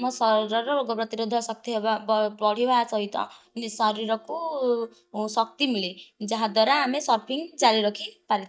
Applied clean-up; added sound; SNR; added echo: neural mask model DeepFilterNet 3.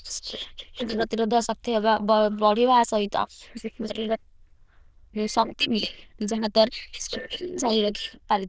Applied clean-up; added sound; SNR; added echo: neural diffusion model UNIVERSE++.